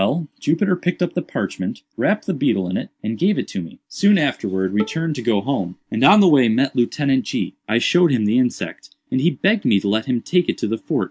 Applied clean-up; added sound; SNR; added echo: none; Bowed string instrument; 18 dB; none.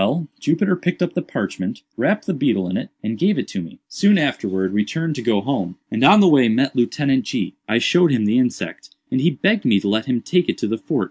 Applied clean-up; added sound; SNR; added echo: none; none; none; none.